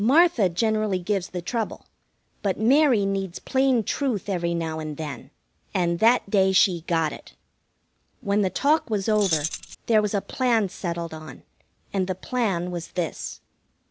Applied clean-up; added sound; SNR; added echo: none; Keys jangling; 5 dB; none.